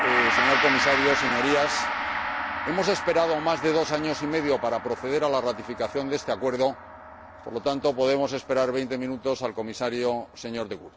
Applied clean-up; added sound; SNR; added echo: none; Gong; 3 dB; none.